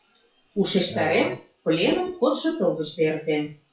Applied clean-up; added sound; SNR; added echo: classical method WPE with log-MMSE.